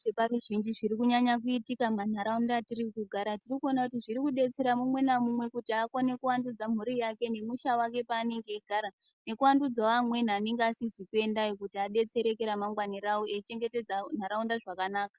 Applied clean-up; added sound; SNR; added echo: none; none; none; none.